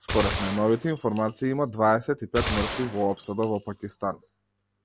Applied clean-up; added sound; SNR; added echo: none; Gunshot, gunfire; 7 dB; none.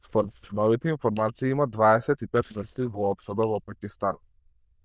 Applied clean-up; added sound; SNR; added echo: neural diffusion model UNIVERSE++.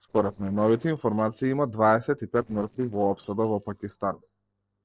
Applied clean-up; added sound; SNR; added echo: neural separator model SepFormer DNS4.